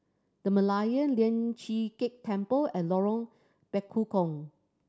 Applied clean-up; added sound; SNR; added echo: none; none; none; none.